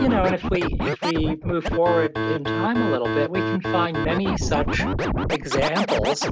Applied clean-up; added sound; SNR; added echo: none; Scratching (performance technique); 0 dB; none.